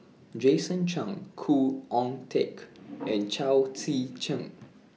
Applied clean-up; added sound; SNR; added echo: none; none; none; none.